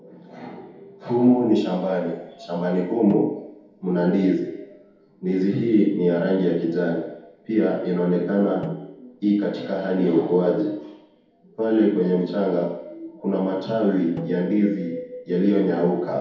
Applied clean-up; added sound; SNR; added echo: none; Snare drum; 16 dB; reverberation time 1.9 s.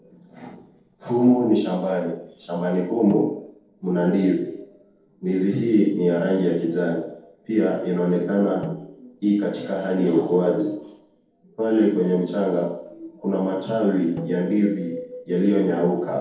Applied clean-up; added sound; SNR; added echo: neural separator model SepFormer DNS4.